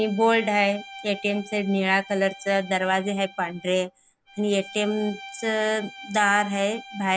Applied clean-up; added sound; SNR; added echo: none; Bowed string instrument; 17 dB; none.